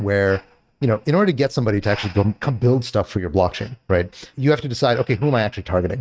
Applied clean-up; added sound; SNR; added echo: neural mask model RNNoise.